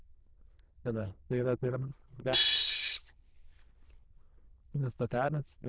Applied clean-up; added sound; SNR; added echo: neural diffusion model UNIVERSE++.